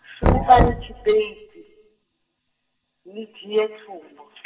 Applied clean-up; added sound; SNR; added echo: none; Knock; 2 dB; reverberation time 1.7 s.